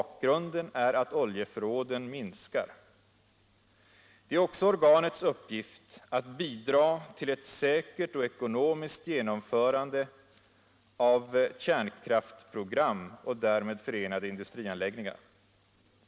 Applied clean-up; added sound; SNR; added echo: none; none; none; none.